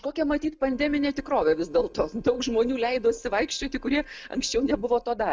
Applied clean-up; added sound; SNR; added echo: neural separator model SepFormer DNS4.